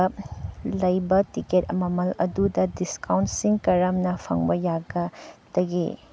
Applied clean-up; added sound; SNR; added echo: none; none; none; none.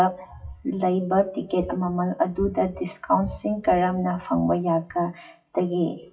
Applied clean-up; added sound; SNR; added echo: classical method WPE with log-MMSE.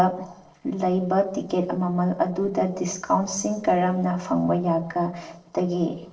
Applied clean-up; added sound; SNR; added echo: neural separator model SepFormer DNS4.